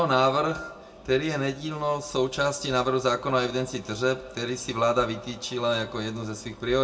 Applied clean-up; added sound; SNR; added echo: none; Wind instrument, woodwind instrument; 17 dB; reverberation time 0.2 s.